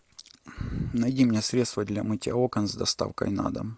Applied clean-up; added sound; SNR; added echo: none; none; none; none.